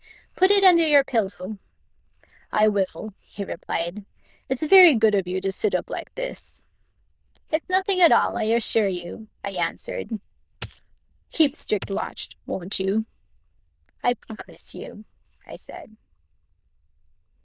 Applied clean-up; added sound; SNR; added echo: neural diffusion model UNIVERSE++.